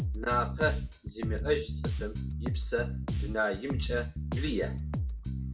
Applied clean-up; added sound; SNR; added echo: none; Bass guitar; -1 dB; reverberation time 0.2 s.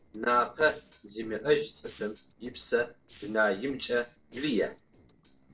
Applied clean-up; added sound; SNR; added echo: neural separator model SepFormer DNS4.